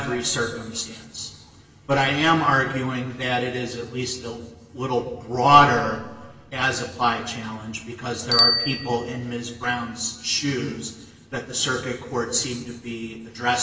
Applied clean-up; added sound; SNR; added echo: none; Bicycle bell; 10 dB; reverberation time 1.4 s.